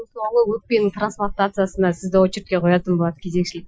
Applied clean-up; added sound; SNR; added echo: classical method Wiener filter.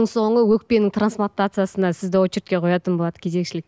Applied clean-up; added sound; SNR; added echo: none; none; none; none.